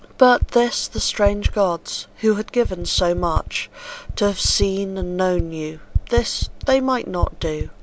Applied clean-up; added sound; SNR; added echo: none; Typing; 6 dB; none.